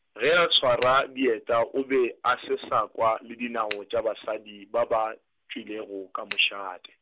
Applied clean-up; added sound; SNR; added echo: none; Finger snapping; 12 dB; none.